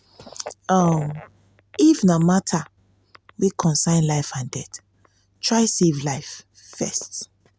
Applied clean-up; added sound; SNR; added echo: none; none; none; none.